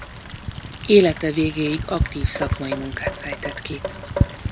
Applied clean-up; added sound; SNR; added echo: none; Rain; 3 dB; none.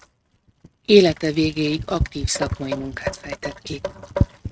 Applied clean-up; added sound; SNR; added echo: neural mask model RNNoise.